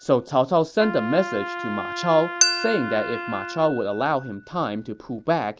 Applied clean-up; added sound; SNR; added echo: none; Trumpet + Chink, clink; 7 dB; none.